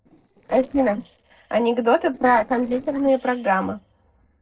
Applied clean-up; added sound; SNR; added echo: neural separator model SepFormer DNS4.